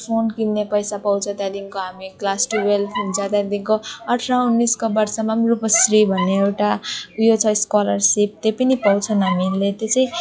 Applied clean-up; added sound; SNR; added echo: classical method log-MMSE.